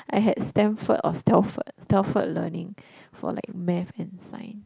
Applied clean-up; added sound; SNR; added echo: none; none; none; none.